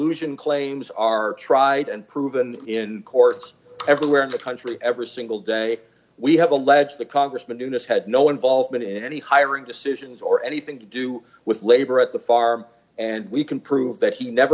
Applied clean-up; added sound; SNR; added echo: none; none; none; none.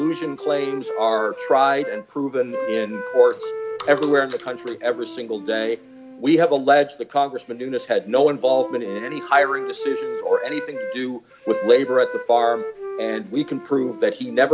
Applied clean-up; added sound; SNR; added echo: none; Wind instrument, woodwind instrument; 10 dB; none.